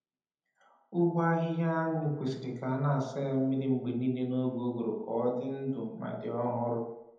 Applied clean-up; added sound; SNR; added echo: none; none; none; reverberation time 0.8 s.